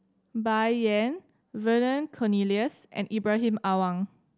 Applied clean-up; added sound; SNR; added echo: none; none; none; none.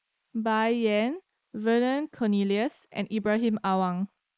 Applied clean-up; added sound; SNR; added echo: neural mask model Resemble Enhance denoiser.